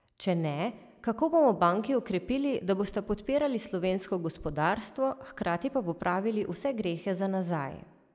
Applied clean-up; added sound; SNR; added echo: none; none; none; none.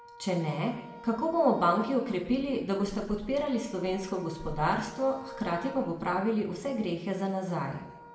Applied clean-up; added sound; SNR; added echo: none; Wind instrument, woodwind instrument; 19 dB; reverberation time 0.9 s.